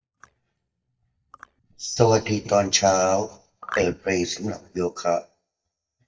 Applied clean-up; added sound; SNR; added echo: neural mask model DeepFilterNet 3.